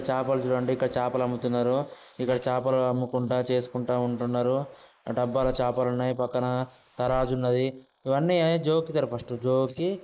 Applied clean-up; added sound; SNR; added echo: neural mask model Resemble Enhance denoiser.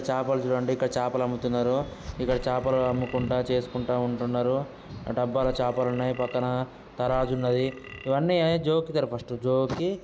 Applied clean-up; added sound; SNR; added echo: none; Burping, eructation; 15 dB; none.